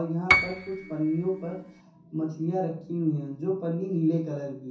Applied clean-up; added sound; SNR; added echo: none; Piano; 0 dB; reverberation time 0.6 s.